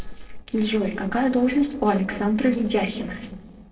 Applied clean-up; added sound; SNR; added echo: neural separator model SepFormer DNS4.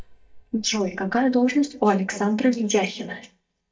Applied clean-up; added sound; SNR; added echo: neural mask model DeepFilterNet 3.